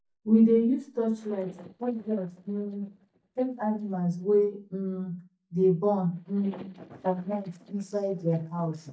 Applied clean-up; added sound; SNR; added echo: neural mask model DeepFilterNet 3.